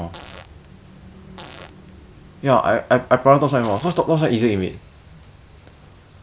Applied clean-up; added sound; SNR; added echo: none; Fart; 20 dB; none.